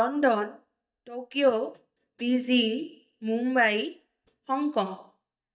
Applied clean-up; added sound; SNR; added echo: neural mask model DeepFilterNet 3.